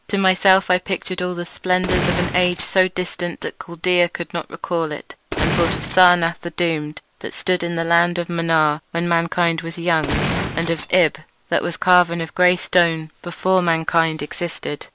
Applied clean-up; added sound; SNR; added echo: none; Gunshot, gunfire; 4 dB; none.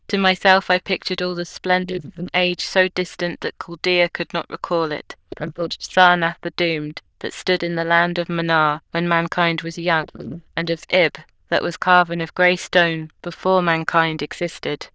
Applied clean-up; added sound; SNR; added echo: neural diffusion model UNIVERSE++.